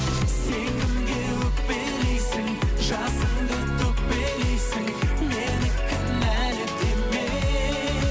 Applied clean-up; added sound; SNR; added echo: none; none; none; none.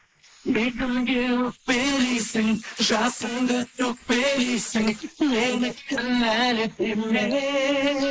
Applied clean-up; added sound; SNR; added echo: neural mask model Resemble Enhance denoiser.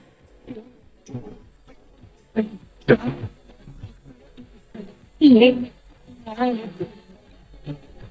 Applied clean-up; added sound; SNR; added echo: neural mask model DeepFilterNet 3.